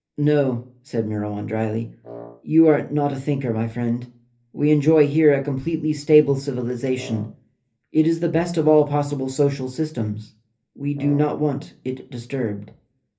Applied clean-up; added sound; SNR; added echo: none; Wind instrument, woodwind instrument; 18 dB; reverberation time 0.3 s.